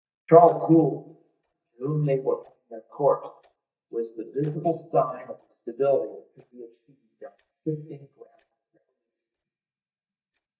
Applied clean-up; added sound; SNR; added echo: neural mask model DeepFilterNet 3.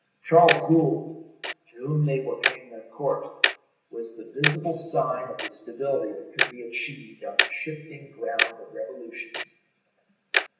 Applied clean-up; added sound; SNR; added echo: none; Tick-tock; 3 dB; reverberation time 0.9 s.